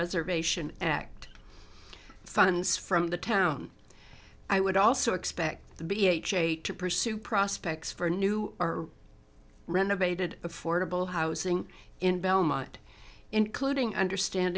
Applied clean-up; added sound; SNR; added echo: none; none; none; none.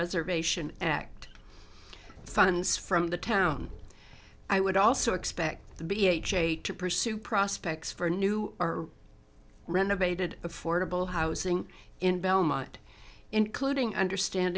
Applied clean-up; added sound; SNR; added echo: none; Subway, metro, underground; 14 dB; none.